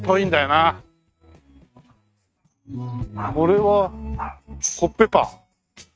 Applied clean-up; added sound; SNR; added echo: neural mask model RNNoise.